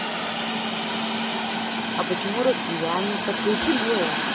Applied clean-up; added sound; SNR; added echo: none; Hiss; -2 dB; none.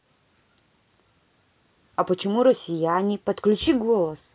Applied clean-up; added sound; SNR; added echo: none; none; none; none.